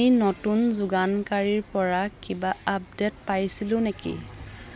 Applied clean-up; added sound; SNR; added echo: none; none; none; none.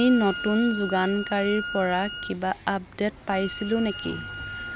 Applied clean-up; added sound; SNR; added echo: none; Wind instrument, woodwind instrument; 10 dB; none.